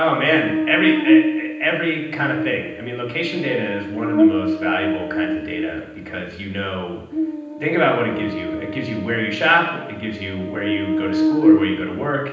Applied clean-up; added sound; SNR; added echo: none; Buzz; -1 dB; reverberation time 0.9 s.